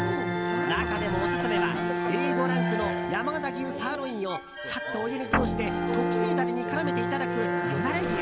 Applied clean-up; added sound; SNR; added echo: none; Guitar + Bowed string instrument; -2 dB; none.